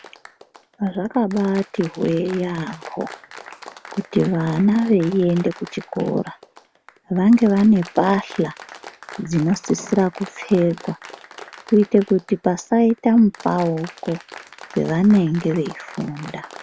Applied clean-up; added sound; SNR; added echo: none; Applause; 20 dB; none.